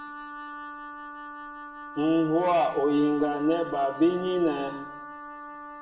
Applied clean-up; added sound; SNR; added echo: none; Wind instrument, woodwind instrument; 12 dB; reverberation time 0.8 s.